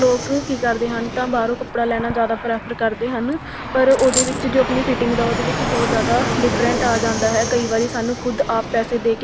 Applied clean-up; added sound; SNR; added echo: none; Fixed-wing aircraft, airplane + Coin (dropping); 5 dB; none.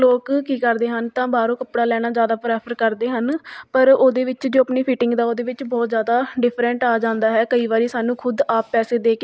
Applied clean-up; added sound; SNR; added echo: none; none; none; none.